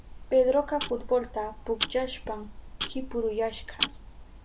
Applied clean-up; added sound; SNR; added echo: none; Tick-tock; 5 dB; none.